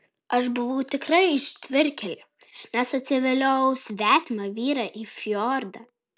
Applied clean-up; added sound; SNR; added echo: none; none; none; none.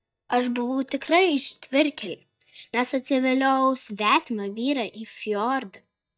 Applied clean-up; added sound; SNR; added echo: neural mask model DeepFilterNet 3.